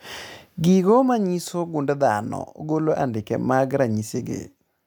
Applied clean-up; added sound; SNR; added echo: none; none; none; none.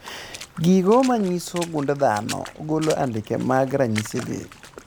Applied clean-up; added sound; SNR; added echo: none; Water / Splash, splatter; 17 dB; none.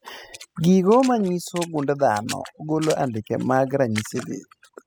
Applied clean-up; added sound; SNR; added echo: classical method spectral subtraction.